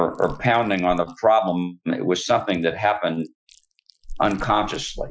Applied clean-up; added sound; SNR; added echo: classical method Wiener filter.